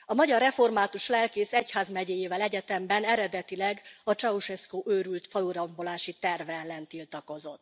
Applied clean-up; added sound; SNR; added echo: none; none; none; none.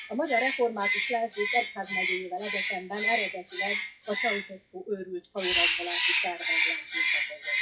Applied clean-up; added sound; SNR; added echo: classical method WPE with log-MMSE.